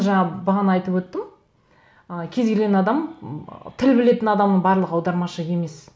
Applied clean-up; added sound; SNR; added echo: none; none; none; none.